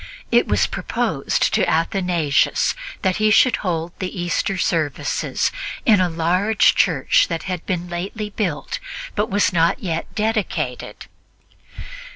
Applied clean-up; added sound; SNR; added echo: none; none; none; none.